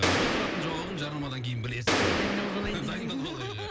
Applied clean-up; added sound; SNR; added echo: none; Gunshot, gunfire; -2 dB; none.